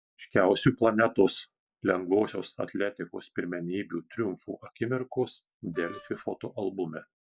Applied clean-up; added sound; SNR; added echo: none; Wind instrument, woodwind instrument; 18 dB; none.